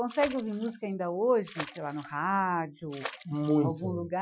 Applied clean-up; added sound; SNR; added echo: classical method Wiener filter.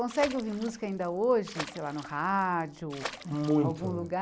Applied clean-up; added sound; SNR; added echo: none; Water / Splash, splatter; 14 dB; none.